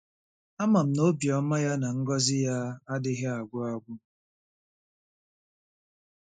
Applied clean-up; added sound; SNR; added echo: neural mask model Resemble Enhance denoiser.